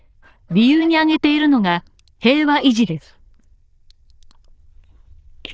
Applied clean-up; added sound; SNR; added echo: neural diffusion model UNIVERSE++.